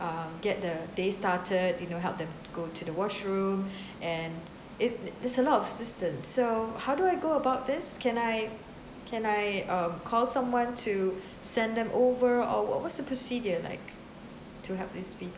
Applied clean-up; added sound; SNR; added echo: none; none; none; none.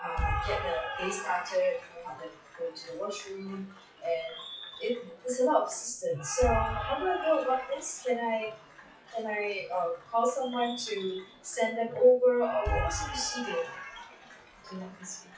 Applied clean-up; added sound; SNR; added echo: classical method WPE with log-MMSE.